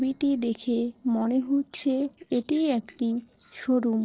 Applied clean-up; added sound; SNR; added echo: neural separator model SepFormer DNS4.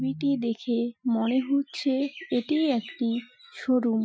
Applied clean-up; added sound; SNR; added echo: classical method Wiener filter.